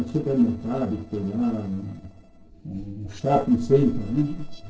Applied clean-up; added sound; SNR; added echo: neural separator model SepFormer DNS4.